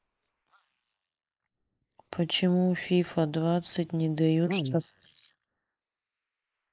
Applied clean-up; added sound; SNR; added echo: neural mask model Resemble Enhance denoiser.